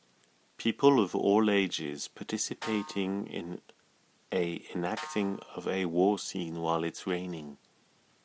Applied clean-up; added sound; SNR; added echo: none; Snare drum; 17 dB; none.